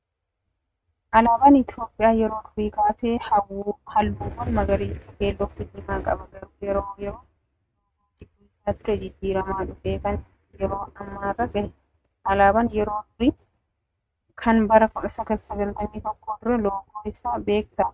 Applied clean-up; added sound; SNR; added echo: neural mask model RNNoise.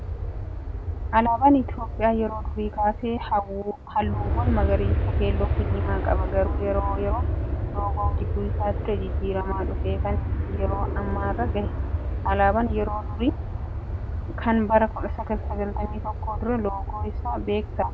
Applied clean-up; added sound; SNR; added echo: none; Aircraft; 0 dB; none.